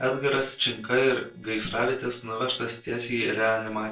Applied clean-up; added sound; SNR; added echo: neural separator model SepFormer DNS4.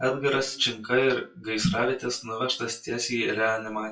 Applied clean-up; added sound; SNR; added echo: classical method WPE with log-MMSE.